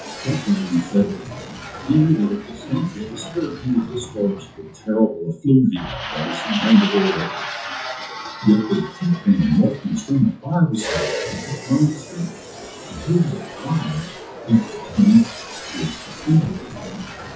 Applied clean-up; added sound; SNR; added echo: classical method WPE with log-MMSE.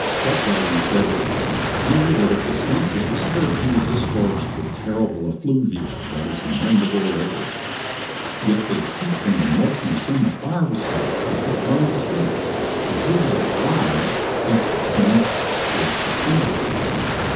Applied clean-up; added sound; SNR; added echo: none; Aircraft; 1 dB; reverberation time 0.6 s.